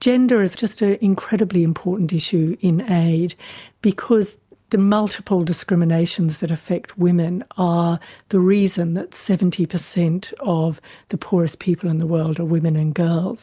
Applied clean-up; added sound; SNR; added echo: none; none; none; none.